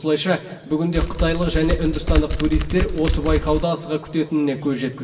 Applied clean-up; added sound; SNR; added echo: none; Typing; 0 dB; reverberation time 1.7 s.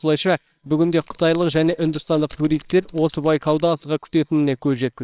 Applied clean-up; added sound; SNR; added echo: neural separator model SepFormer WHAMR!.